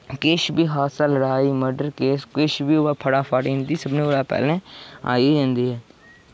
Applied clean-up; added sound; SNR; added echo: none; none; none; none.